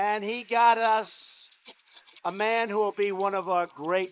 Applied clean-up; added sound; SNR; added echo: neural mask model Resemble Enhance denoiser.